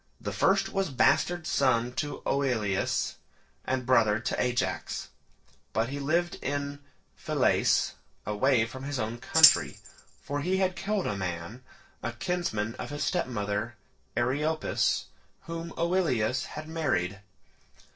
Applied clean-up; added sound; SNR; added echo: neural separator model SepFormer DNS4.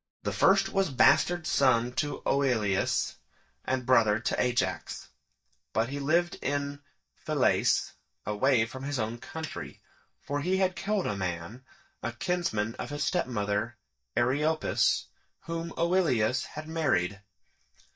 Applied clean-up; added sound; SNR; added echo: neural mask model DeepFilterNet 3.